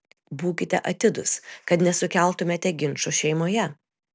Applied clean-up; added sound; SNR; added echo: none; none; none; none.